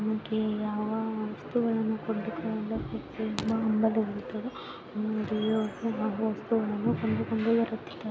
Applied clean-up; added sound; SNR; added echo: none; none; none; none.